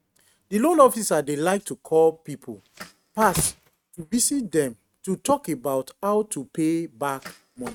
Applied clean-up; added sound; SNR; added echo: neural mask model RNNoise.